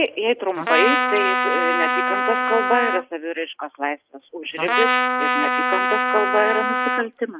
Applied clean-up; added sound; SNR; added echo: neural mask model RNNoise.